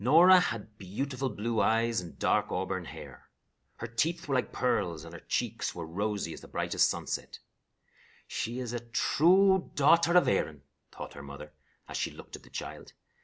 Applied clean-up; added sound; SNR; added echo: none; none; none; none.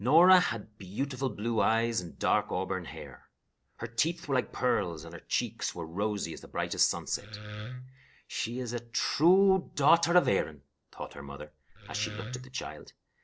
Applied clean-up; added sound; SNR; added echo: neural separator model SepFormer DNS4.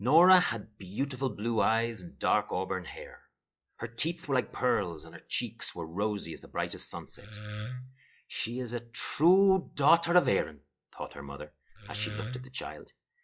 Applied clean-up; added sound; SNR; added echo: classical method log-MMSE.